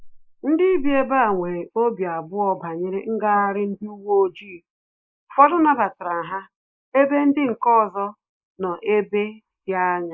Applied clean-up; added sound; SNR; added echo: neural mask model Resemble Enhance denoiser.